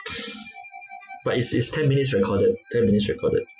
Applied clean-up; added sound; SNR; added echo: classical method Wiener filter.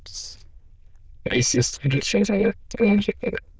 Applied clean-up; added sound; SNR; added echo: neural diffusion model UNIVERSE++.